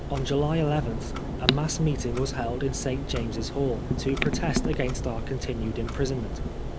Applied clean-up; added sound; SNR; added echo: none; Clock; 1 dB; none.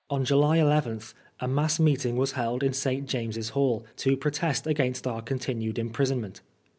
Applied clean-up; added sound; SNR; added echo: none; none; none; none.